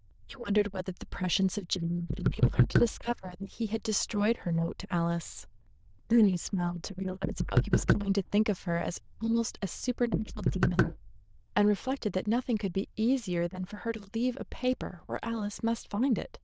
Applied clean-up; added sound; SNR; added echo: neural diffusion model UNIVERSE++.